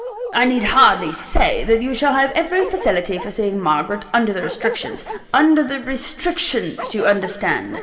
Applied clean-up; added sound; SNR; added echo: none; Bark; 14 dB; reverberation time 1.7 s.